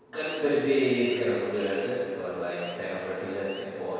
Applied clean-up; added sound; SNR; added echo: none; Idling / Wild animals; 19 dB; reverberation time 1.9 s.